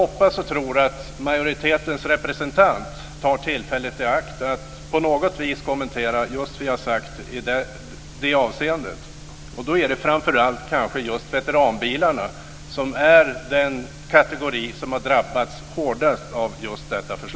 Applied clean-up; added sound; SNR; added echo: none; none; none; none.